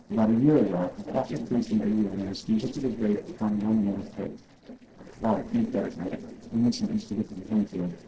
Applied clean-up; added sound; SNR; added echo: neural separator model SepFormer DNS4.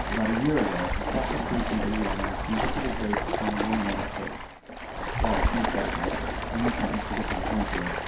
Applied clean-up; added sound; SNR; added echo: none; Stream; -2 dB; reverberation time 0.5 s.